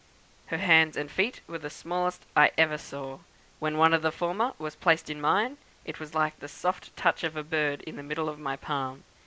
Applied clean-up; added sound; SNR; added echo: none; none; none; none.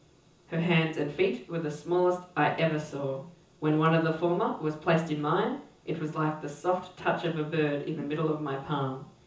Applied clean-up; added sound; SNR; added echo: none; none; none; reverberation time 0.6 s.